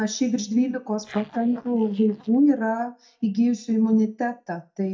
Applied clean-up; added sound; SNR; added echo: neural mask model DeepFilterNet 3.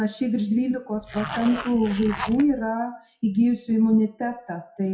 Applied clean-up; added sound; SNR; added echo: classical method WPE with log-MMSE.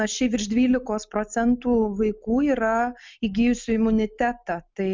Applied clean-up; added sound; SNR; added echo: none; none; none; none.